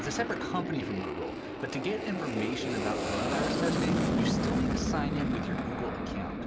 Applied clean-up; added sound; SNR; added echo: none; Aircraft; -4 dB; none.